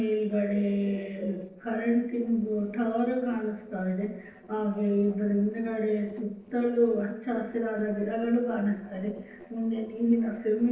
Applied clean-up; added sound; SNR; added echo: neural separator model SepFormer DNS4.